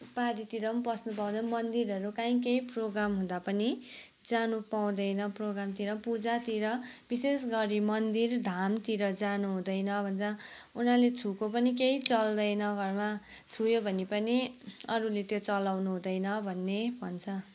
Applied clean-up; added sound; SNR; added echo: neural mask model Resemble Enhance denoiser.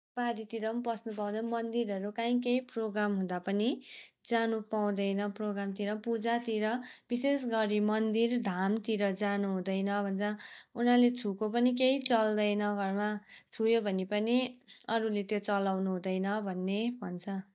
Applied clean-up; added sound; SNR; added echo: neural mask model DeepFilterNet 3.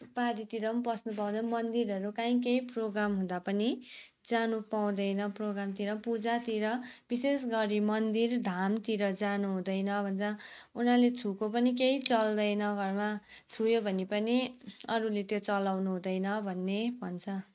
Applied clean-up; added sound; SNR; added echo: neural mask model RNNoise.